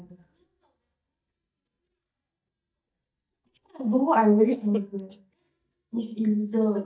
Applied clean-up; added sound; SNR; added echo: neural mask model DeepFilterNet 3.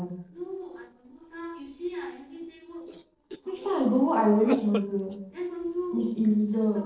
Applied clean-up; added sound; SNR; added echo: neural separator model SepFormer DNS4.